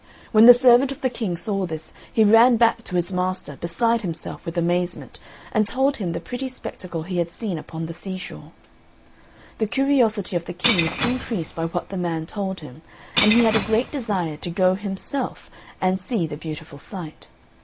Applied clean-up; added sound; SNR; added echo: none; Shatter / Crushing; 7 dB; none.